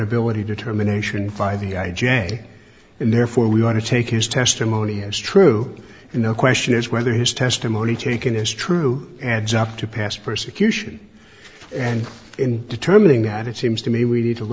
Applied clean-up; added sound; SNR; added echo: none; none; none; none.